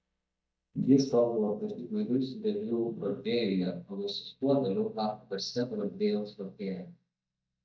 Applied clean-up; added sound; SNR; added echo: neural mask model DeepFilterNet 3.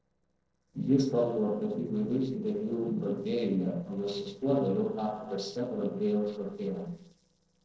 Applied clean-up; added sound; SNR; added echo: neural separator model SepFormer DNS4.